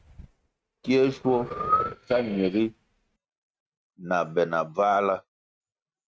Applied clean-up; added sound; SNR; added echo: neural mask model RNNoise.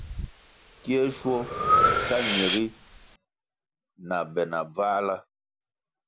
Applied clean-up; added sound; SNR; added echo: none; Breathing; -1 dB; none.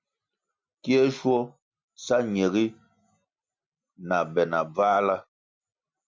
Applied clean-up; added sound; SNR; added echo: none; none; none; none.